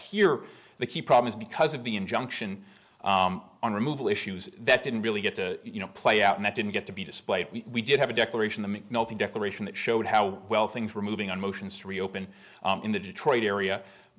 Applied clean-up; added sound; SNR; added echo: none; none; none; none.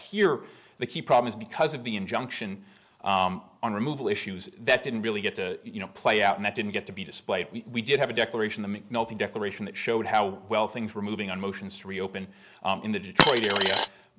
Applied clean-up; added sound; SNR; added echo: none; Coin (dropping); -4 dB; none.